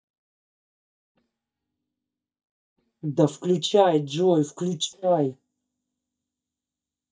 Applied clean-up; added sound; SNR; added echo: neural mask model DeepFilterNet 3.